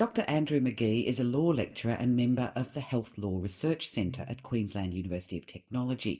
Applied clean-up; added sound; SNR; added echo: neural mask model DeepFilterNet 3.